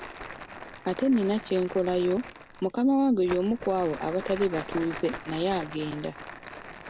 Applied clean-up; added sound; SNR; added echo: none; Crumpling, crinkling; 13 dB; none.